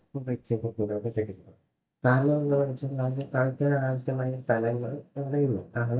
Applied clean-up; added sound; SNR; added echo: neural mask model DeepFilterNet 3.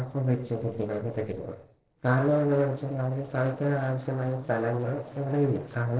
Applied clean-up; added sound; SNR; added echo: neural separator model SepFormer DNS4.